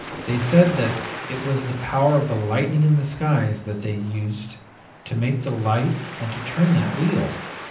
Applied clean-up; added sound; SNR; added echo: none; Waves, surf; 13 dB; reverberation time 0.6 s.